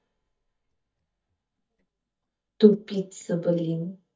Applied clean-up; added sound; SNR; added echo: neural mask model DeepFilterNet 3.